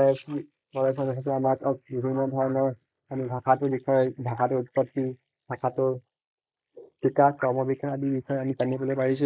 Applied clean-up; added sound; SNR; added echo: neural mask model Resemble Enhance denoiser.